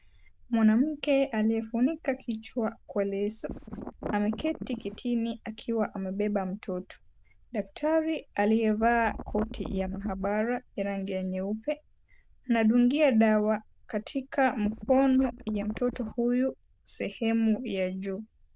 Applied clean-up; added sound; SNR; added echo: neural diffusion model UNIVERSE++.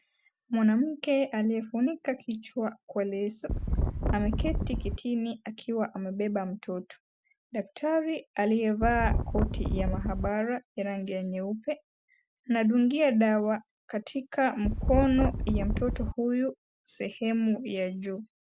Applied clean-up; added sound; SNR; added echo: none; Wind; -1 dB; none.